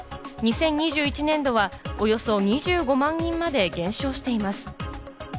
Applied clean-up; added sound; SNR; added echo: none; none; none; none.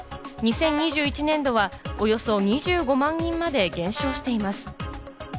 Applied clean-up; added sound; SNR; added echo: none; Brass instrument; 13 dB; none.